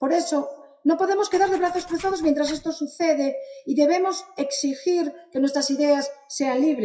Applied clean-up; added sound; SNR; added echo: classical method WPE with log-MMSE.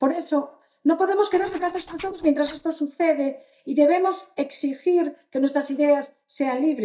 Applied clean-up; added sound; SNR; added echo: neural mask model DeepFilterNet 3.